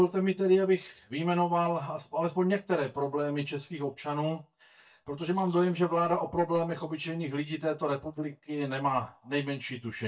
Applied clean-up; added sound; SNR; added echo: neural mask model DeepFilterNet 3.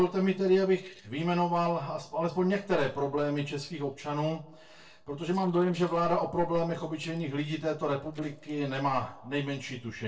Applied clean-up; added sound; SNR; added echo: neural separator model SepFormer DNS4.